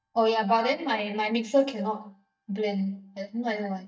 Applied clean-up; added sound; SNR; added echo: neural mask model DeepFilterNet 3.